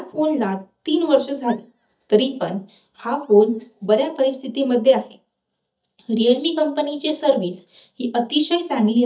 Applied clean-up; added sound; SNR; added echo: neural mask model DeepFilterNet 3.